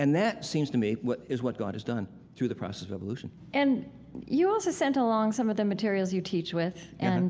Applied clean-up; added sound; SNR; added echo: none; none; none; none.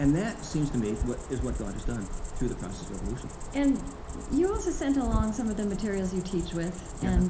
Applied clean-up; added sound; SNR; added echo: none; Cricket; 5 dB; reverberation time 0.4 s.